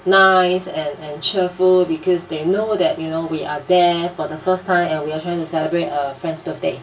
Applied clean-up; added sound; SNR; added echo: none; none; none; reverberation time 0.2 s.